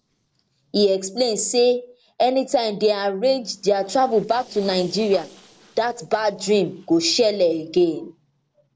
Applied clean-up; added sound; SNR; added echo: neural separator model SepFormer DNS4.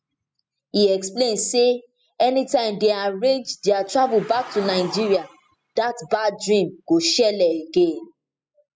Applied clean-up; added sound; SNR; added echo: classical method spectral subtraction.